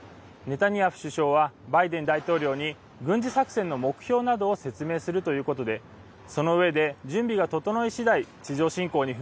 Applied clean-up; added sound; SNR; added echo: none; none; none; none.